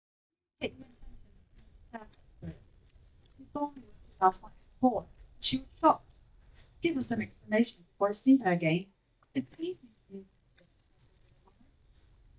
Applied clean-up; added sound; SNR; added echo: neural mask model DeepFilterNet 3.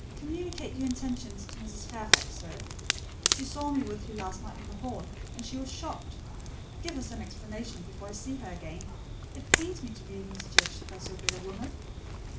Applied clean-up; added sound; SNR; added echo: none; Crackle; -4 dB; reverberation time 0.4 s.